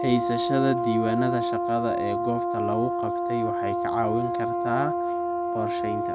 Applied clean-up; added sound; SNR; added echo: none; Brass instrument; -2 dB; none.